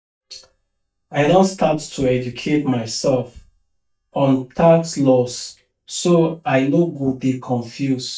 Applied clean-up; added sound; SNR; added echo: neural mask model DeepFilterNet 3.